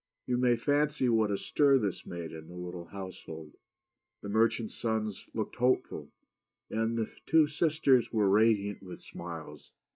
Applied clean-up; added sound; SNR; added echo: neural mask model DeepFilterNet 3.